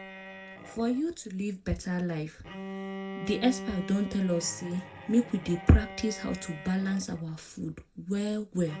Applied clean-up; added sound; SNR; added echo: none; Bowed string instrument; 13 dB; reverberation time 0.2 s.